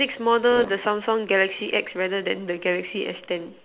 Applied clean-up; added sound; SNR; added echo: none; none; none; none.